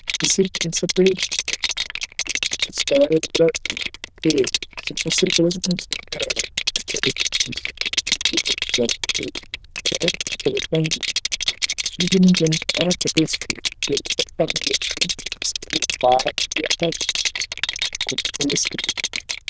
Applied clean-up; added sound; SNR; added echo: neural diffusion model UNIVERSE++.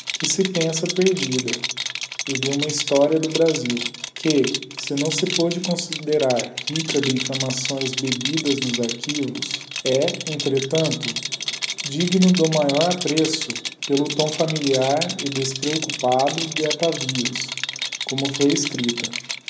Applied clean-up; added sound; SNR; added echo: none; Rattle; 5 dB; none.